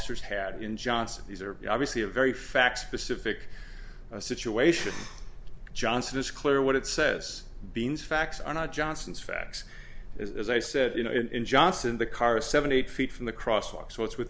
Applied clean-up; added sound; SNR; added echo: none; none; none; none.